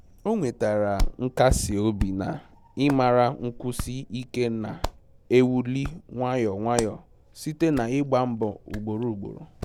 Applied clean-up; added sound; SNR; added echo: none; Hands; 10 dB; none.